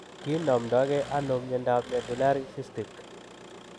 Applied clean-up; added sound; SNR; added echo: none; Engine; 15 dB; none.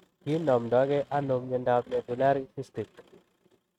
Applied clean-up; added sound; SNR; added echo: neural mask model RNNoise.